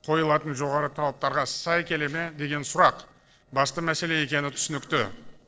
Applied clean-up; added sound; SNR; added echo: neural separator model SepFormer DNS4.